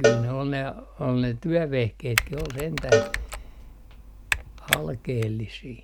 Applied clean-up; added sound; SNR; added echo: none; Typing + Cowbell; 0 dB; none.